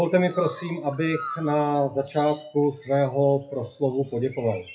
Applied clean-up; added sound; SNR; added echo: classical method WPE with log-MMSE.